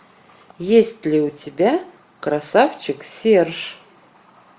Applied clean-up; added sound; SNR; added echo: none; none; none; none.